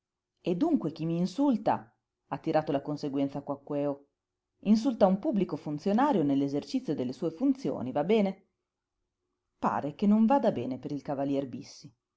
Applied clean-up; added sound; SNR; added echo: none; none; none; none.